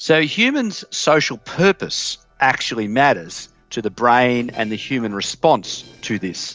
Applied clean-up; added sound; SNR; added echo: neural separator model SepFormer DNS4.